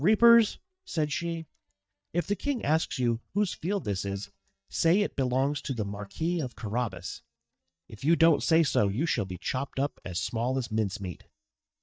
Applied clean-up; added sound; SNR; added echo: neural mask model DeepFilterNet 3.